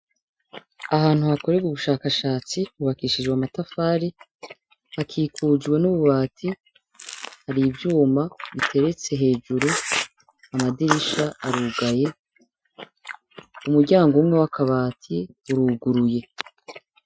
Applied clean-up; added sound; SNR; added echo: classical method Wiener filter.